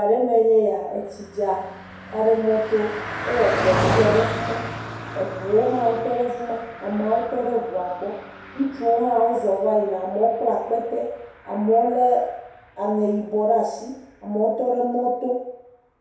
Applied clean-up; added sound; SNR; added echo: none; Car passing by; 10 dB; reverberation time 0.7 s.